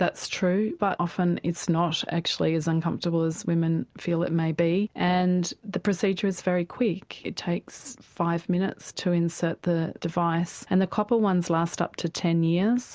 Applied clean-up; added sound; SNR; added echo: none; none; none; none.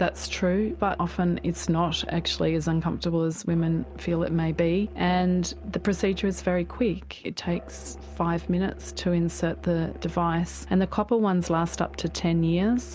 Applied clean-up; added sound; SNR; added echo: none; Musical instrument; 15 dB; none.